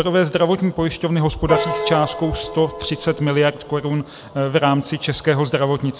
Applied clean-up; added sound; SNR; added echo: none; Piano; 7 dB; none.